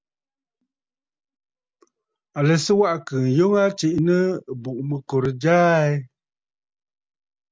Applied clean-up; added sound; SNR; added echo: none; none; none; none.